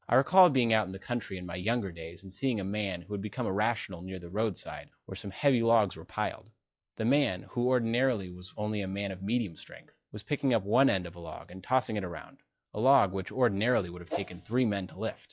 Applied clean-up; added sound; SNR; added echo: classical method log-MMSE.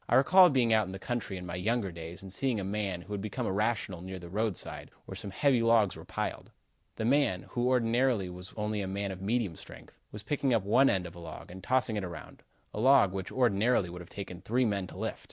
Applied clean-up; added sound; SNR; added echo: none; none; none; none.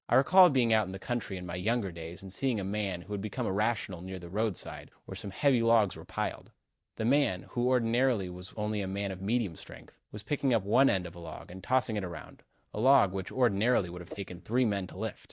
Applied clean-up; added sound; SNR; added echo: neural mask model DeepFilterNet 3.